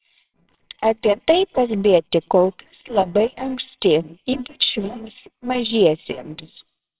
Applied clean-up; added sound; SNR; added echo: neural separator model SepFormer WHAMR!.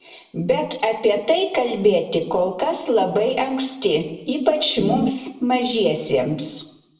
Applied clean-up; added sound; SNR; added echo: neural separator model SepFormer DNS4.